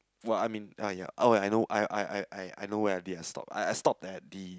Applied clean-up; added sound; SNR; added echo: none; none; none; none.